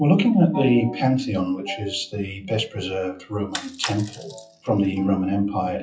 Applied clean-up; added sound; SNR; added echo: classical method WPE with log-MMSE.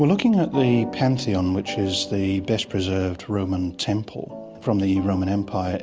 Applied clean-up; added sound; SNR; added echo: none; none; none; none.